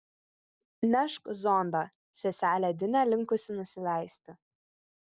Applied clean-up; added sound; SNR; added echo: none; none; none; none.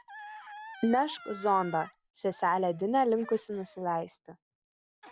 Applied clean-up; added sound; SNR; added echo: none; Gasp; 18 dB; none.